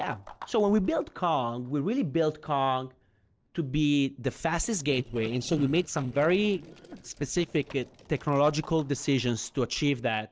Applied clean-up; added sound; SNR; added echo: neural separator model SepFormer DNS4.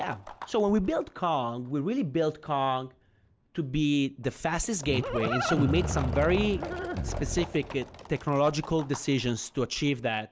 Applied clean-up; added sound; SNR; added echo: none; Livestock, farm animals, working animals; 7 dB; none.